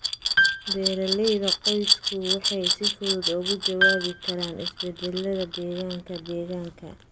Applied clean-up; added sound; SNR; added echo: none; Glass + Piano; -2 dB; none.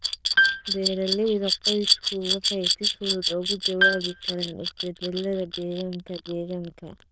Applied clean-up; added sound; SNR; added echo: neural diffusion model UNIVERSE++.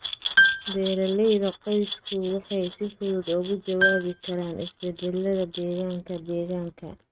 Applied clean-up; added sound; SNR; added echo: neural mask model RNNoise.